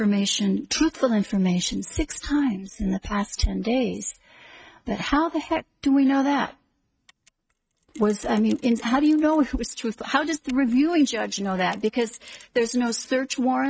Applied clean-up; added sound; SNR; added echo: neural mask model RNNoise.